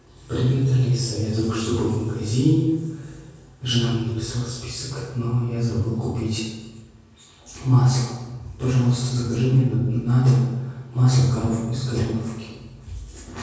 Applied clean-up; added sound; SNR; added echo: none; none; none; reverberation time 1.3 s.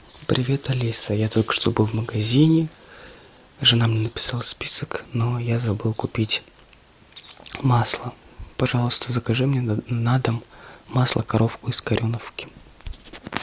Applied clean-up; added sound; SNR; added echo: none; none; none; none.